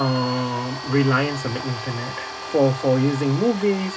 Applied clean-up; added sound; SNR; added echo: none; Domestic sounds, home sounds; 11 dB; reverberation time 0.2 s.